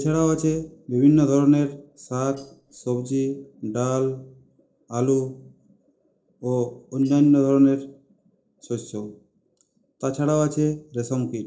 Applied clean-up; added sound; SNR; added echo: neural separator model SepFormer DNS4.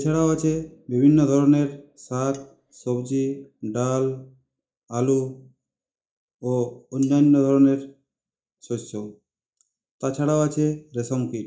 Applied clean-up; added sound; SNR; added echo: neural mask model DeepFilterNet 3.